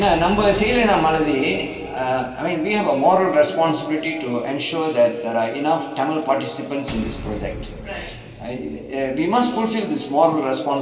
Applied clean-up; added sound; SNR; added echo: none; Shatter / Boom; 16 dB; reverberation time 2.4 s.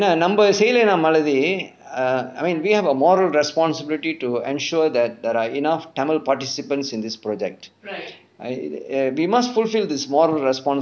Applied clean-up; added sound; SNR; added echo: none; none; none; none.